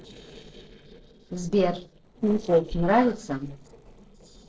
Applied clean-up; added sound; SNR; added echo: neural separator model SepFormer DNS4.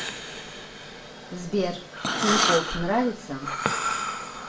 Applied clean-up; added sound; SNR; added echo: none; Breathing; 0 dB; reverberation time 0.3 s.